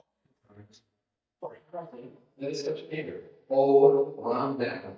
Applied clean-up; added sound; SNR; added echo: neural mask model DeepFilterNet 3.